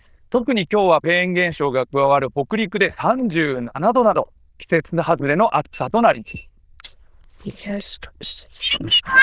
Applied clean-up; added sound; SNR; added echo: neural diffusion model UNIVERSE++.